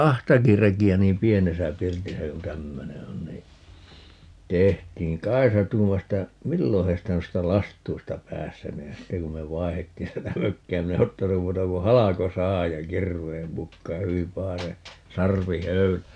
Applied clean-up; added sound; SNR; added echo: none; none; none; none.